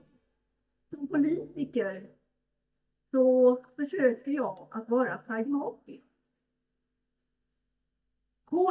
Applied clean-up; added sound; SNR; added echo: neural mask model DeepFilterNet 3.